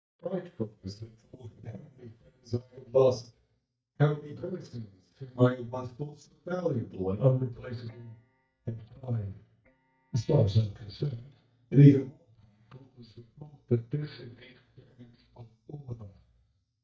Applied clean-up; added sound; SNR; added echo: neural mask model DeepFilterNet 3.